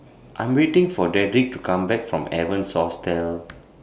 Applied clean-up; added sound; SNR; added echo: none; none; none; none.